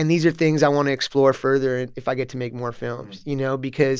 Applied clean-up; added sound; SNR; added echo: none; none; none; none.